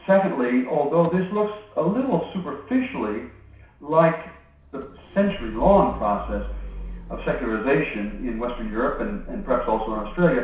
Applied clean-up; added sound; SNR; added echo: none; Idling / Engine starting / Motor vehicle (road); 14 dB; reverberation time 0.6 s.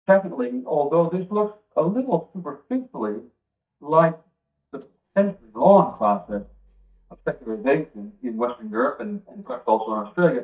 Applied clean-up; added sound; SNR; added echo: neural mask model DeepFilterNet 3.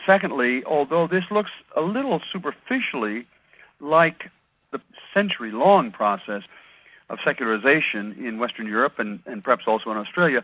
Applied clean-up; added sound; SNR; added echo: none; none; none; none.